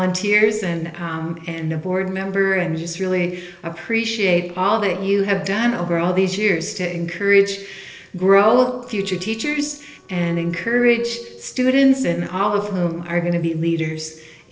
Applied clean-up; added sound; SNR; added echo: neural separator model SepFormer DNS4.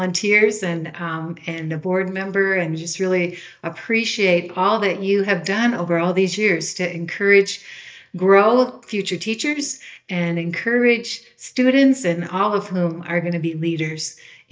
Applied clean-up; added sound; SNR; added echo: neural mask model DeepFilterNet 3.